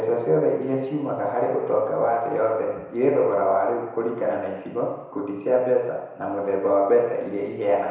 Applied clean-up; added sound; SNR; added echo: none; none; none; reverberation time 1.0 s.